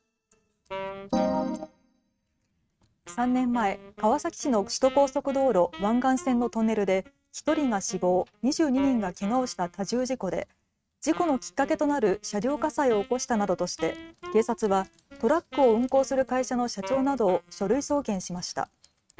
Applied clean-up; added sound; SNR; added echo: neural mask model RNNoise.